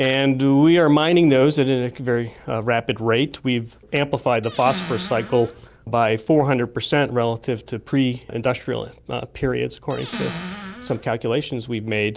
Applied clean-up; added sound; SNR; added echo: none; Squeak / Cupboard open or close; 8 dB; none.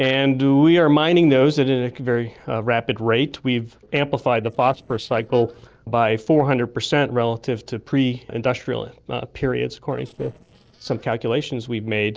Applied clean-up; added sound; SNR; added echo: neural separator model SepFormer DNS4.